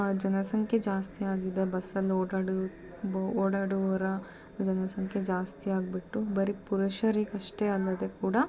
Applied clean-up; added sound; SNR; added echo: none; none; none; none.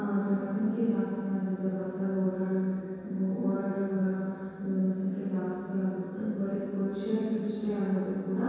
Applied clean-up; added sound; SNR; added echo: none; none; none; reverberation time 2.0 s.